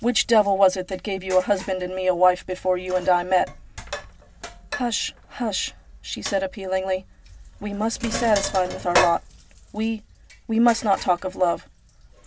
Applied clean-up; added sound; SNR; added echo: none; Sink (filling or washing); 11 dB; none.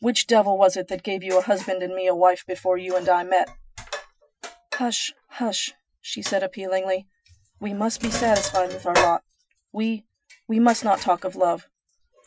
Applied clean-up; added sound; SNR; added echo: classical method Wiener filter.